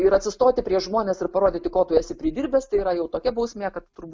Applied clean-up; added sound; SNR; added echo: none; none; none; none.